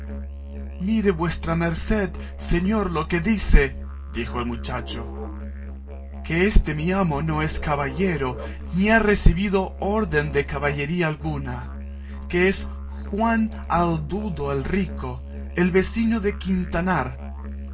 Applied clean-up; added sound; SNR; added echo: none; Musical instrument; 10 dB; reverberation time 0.2 s.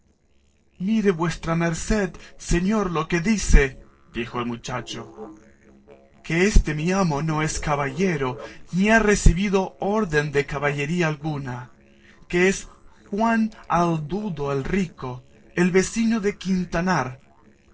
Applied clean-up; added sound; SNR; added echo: neural separator model SepFormer DNS4.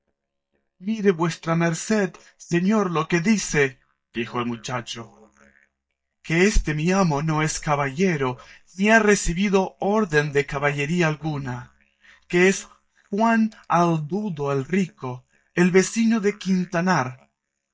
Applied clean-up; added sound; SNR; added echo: neural mask model DeepFilterNet 3.